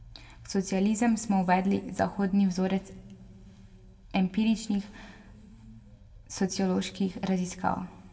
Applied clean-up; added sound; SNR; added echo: none; none; none; reverberation time 1.3 s.